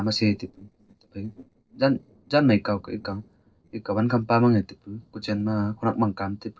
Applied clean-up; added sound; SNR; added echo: neural separator model SepFormer DNS4.